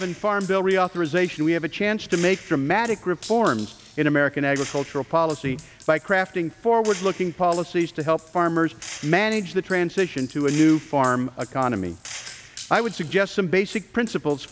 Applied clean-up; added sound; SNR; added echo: none; Gunshot, gunfire; 19 dB; none.